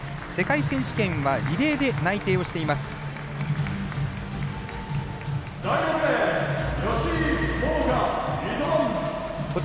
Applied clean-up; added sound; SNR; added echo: none; none; none; none.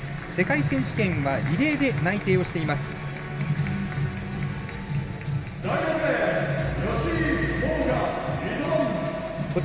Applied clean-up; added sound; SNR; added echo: none; Musical instrument; 19 dB; reverberation time 0.9 s.